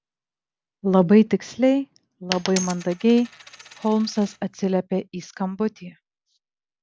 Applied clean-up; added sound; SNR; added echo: none; Coin (dropping); 13 dB; none.